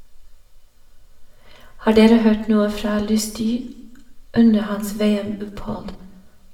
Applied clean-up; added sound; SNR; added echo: none; none; none; reverberation time 0.6 s.